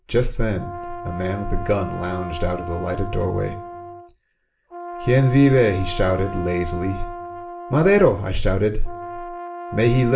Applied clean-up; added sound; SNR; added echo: none; Brass instrument; 12 dB; reverberation time 0.4 s.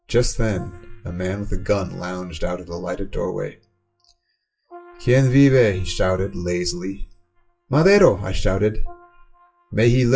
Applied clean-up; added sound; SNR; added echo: classical method WPE with log-MMSE.